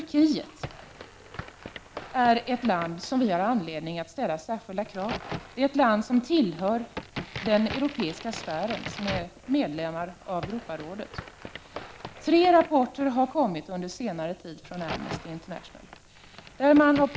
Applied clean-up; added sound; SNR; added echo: none; Crack; 14 dB; none.